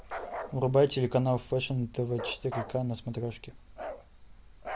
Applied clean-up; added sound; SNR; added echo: none; Bark; 12 dB; none.